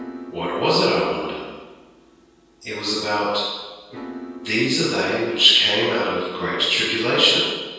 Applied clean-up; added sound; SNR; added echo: none; Piano; 19 dB; reverberation time 1.2 s.